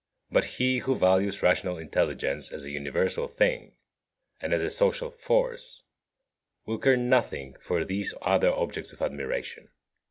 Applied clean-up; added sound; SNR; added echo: none; none; none; none.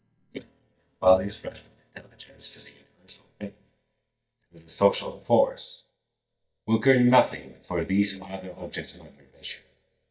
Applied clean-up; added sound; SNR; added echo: neural mask model DeepFilterNet 3.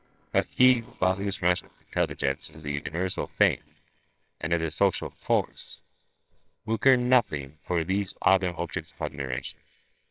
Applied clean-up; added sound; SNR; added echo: neural separator model SepFormer WHAMR!.